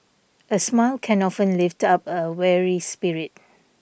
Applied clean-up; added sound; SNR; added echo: none; none; none; none.